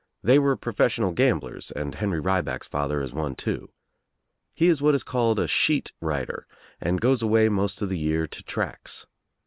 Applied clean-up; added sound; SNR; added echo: none; none; none; none.